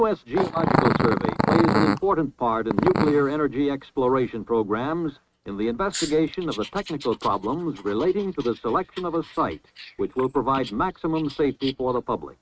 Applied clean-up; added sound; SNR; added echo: neural mask model RNNoise.